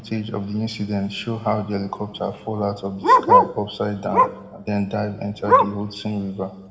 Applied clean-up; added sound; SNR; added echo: none; Bark; -3 dB; reverberation time 1.4 s.